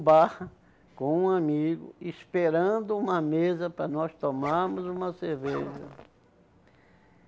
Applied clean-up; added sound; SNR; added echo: none; Zipper (clothing); 16 dB; none.